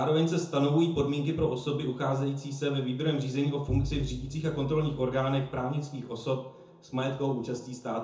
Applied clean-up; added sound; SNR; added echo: none; Bowed string instrument; 10 dB; reverberation time 0.6 s.